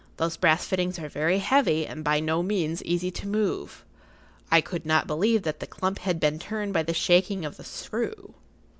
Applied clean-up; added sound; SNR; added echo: none; none; none; none.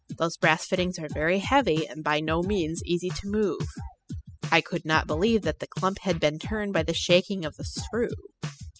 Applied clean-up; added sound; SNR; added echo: classical method spectral subtraction.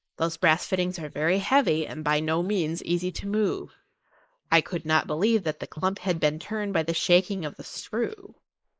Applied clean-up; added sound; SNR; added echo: neural mask model Resemble Enhance denoiser.